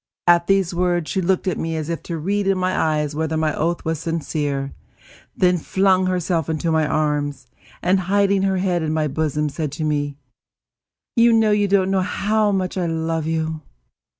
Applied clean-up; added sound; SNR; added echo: none; none; none; none.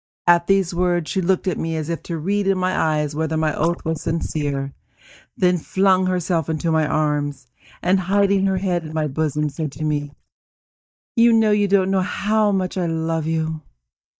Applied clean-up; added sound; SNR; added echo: neural mask model DeepFilterNet 3.